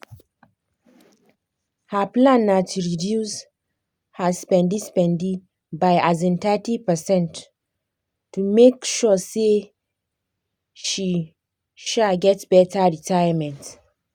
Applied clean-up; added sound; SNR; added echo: none; none; none; none.